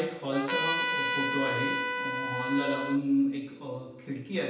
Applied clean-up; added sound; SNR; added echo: none; Trumpet; 0 dB; reverberation time 0.9 s.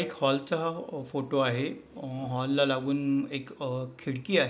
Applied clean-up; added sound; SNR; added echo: none; none; none; none.